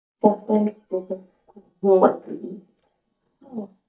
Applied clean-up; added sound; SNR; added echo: neural mask model DeepFilterNet 3.